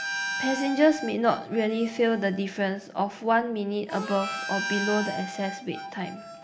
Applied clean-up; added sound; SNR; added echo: none; Harmonica; 8 dB; reverberation time 0.6 s.